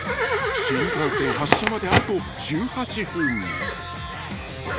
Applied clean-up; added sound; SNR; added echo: none; Livestock, farm animals, working animals + Crackle; -1 dB; none.